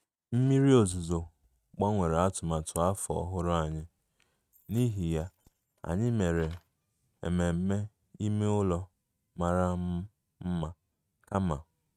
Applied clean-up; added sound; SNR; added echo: neural mask model RNNoise.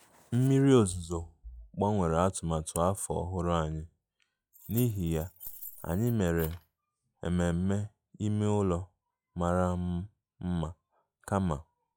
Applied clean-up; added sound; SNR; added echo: classical method log-MMSE.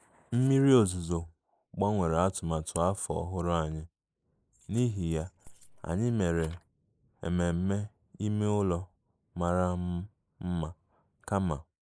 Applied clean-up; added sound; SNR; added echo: neural mask model Resemble Enhance denoiser.